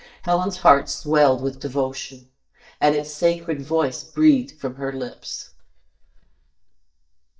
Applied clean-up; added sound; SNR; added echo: neural mask model DeepFilterNet 3.